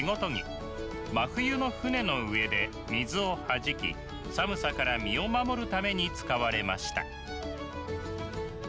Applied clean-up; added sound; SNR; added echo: none; Traffic noise, roadway noise; 12 dB; none.